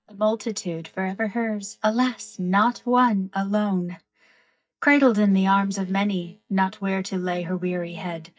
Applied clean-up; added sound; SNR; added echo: neural mask model DeepFilterNet 3.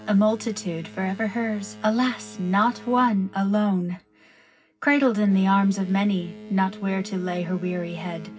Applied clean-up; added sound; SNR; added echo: none; Boat, Water vehicle; 18 dB; reverberation time 0.4 s.